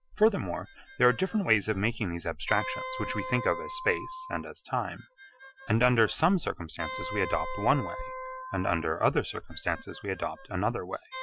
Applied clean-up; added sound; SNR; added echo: classical method Wiener filter.